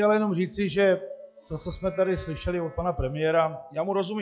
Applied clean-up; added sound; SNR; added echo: classical method log-MMSE.